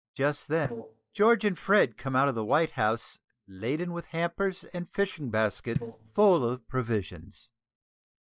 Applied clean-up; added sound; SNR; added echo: neural mask model DeepFilterNet 3.